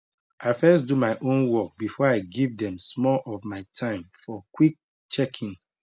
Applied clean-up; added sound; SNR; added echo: none; none; none; none.